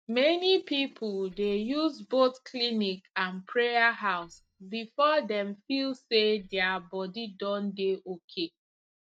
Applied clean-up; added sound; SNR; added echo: neural mask model DeepFilterNet 3.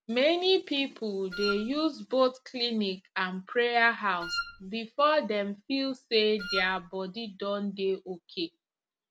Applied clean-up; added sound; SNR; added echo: none; Wind instrument, woodwind instrument; 8 dB; none.